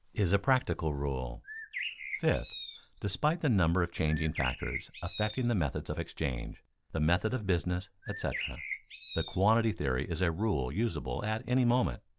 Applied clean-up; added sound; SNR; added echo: none; Bird; 11 dB; none.